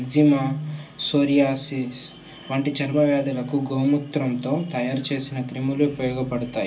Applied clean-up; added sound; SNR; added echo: none; none; none; reverberation time 0.2 s.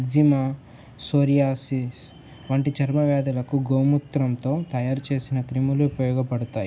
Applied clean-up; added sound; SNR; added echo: none; none; none; none.